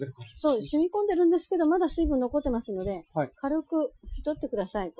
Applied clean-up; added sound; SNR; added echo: classical method Wiener filter.